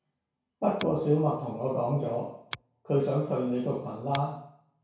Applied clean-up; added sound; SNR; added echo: none; Finger snapping; 15 dB; reverberation time 0.6 s.